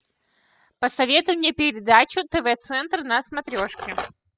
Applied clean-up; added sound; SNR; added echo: classical method spectral subtraction.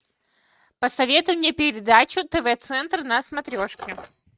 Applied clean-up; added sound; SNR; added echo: neural mask model RNNoise.